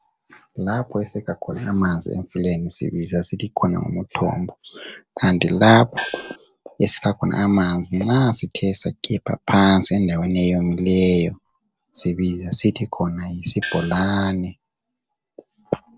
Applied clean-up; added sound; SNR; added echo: neural separator model SepFormer DNS4.